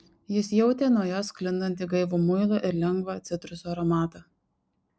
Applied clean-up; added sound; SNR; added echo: none; none; none; none.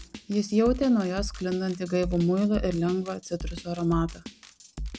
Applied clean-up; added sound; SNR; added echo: none; Drum kit; 11 dB; none.